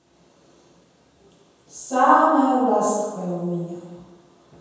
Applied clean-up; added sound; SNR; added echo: none; none; none; reverberation time 1.2 s.